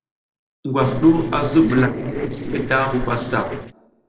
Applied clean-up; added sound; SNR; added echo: neural separator model SepFormer DNS4.